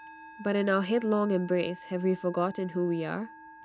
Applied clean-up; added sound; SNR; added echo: none; Musical instrument; 18 dB; none.